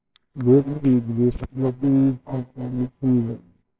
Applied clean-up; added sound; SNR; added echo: neural separator model SepFormer WHAMR!.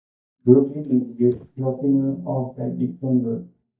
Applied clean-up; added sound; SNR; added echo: neural mask model DeepFilterNet 3.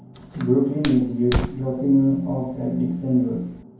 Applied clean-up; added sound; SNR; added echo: none; Fire; 11 dB; reverberation time 0.9 s.